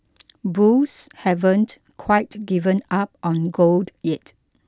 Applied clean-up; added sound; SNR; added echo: none; none; none; none.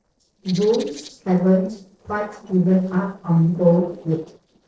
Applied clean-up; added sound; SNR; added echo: neural separator model SepFormer DNS4.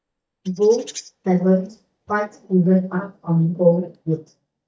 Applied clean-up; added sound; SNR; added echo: neural mask model DeepFilterNet 3.